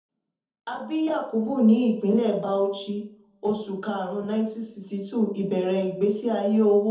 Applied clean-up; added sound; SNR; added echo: none; none; none; reverberation time 0.6 s.